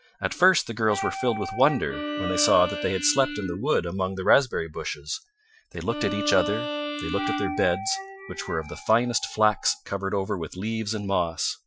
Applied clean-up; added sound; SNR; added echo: classical method Wiener filter.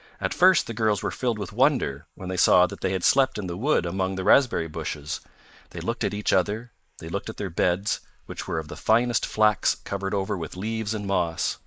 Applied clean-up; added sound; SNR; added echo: neural mask model Resemble Enhance denoiser.